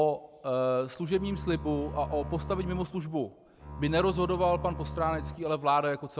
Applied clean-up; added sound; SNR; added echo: none; Bowed string instrument; 9 dB; none.